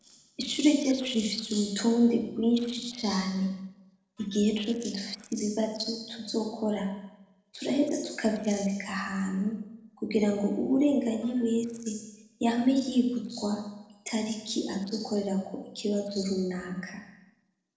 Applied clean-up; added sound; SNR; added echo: neural separator model SepFormer DNS4.